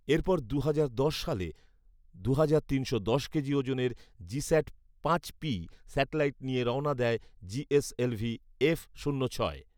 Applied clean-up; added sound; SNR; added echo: none; none; none; none.